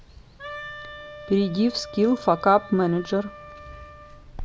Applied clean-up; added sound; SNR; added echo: none; Wind instrument, woodwind instrument + Water; 15 dB; none.